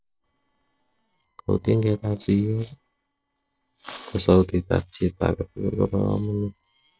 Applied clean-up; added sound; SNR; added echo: neural separator model SepFormer DNS4.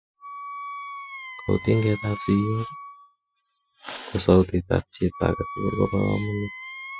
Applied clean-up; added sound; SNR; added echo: classical method spectral subtraction.